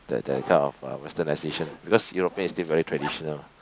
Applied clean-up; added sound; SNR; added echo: none; Zipper (clothing); 16 dB; none.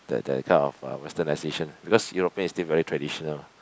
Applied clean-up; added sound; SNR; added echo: none; none; none; none.